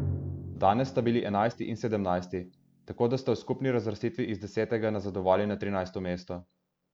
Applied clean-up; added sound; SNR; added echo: none; Drum; 13 dB; none.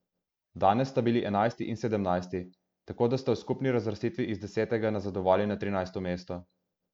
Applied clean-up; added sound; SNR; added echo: none; none; none; none.